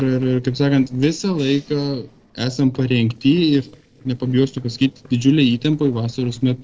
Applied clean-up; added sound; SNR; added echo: neural separator model SepFormer DNS4.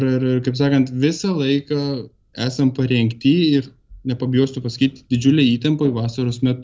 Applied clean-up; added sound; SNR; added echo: none; none; none; none.